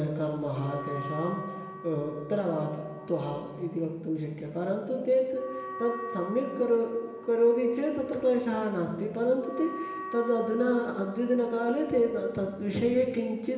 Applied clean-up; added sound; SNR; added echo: none; Wind instrument, woodwind instrument; 14 dB; reverberation time 1.3 s.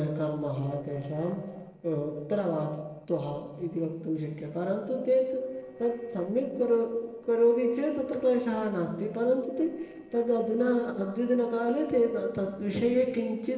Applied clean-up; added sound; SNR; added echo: neural separator model SepFormer DNS4.